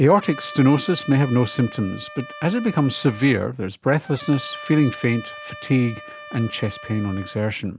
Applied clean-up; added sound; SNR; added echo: none; Trumpet; 17 dB; none.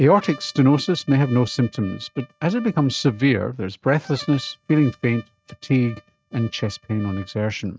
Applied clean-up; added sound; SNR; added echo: neural mask model RNNoise.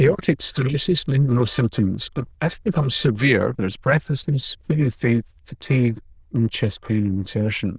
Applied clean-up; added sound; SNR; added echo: neural diffusion model UNIVERSE++.